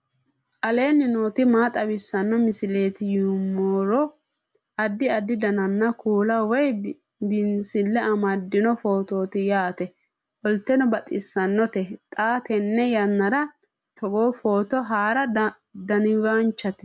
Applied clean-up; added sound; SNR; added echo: none; none; none; none.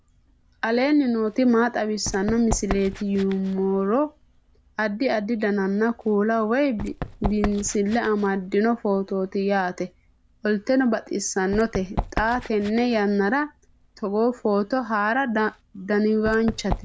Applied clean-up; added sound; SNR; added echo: none; Run; 13 dB; none.